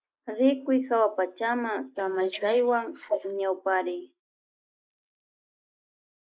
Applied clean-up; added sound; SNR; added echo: neural mask model Resemble Enhance denoiser.